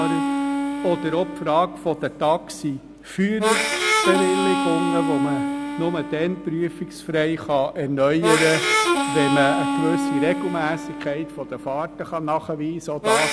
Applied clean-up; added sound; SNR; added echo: none; Harmonica; 1 dB; none.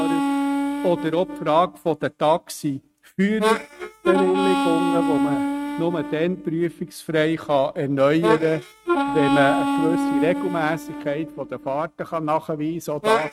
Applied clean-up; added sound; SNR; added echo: neural mask model RNNoise.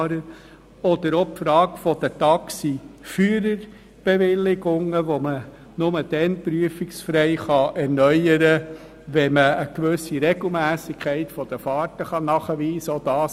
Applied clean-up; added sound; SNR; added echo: none; none; none; none.